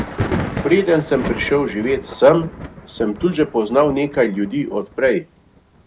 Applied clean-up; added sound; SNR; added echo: none; Thunder; 10 dB; none.